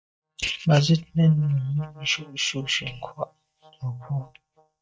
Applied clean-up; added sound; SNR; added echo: neural mask model DeepFilterNet 3.